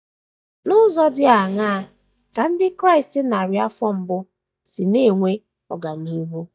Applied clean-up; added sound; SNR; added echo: neural mask model DeepFilterNet 3.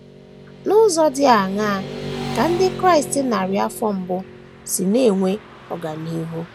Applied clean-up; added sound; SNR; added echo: none; Motorcycle / Traffic noise, roadway noise; 13 dB; none.